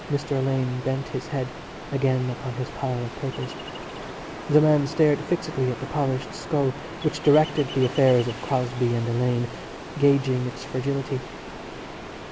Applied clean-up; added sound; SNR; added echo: none; Ocean; 12 dB; none.